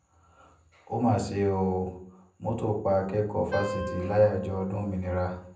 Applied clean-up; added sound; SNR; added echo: none; Wind instrument, woodwind instrument; 9 dB; reverberation time 0.6 s.